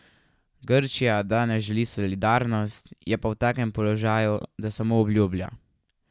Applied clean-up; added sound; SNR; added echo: none; none; none; none.